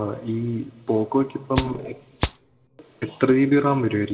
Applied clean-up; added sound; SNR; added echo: none; Rattle (instrument); 0 dB; reverberation time 1.1 s.